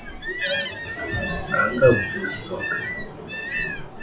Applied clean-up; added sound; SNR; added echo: classical method WPE with log-MMSE.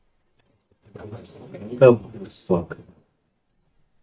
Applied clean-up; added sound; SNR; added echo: neural mask model DeepFilterNet 3.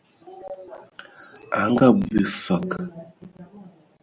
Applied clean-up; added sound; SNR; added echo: none; none; none; none.